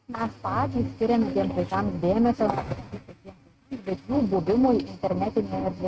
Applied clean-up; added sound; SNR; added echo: neural mask model RNNoise.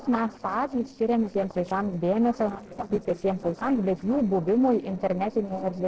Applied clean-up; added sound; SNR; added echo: neural separator model SepFormer DNS4.